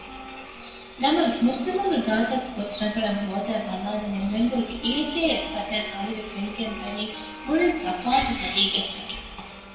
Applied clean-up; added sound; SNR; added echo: none; Wind instrument, woodwind instrument; 19 dB; reverberation time 1.0 s.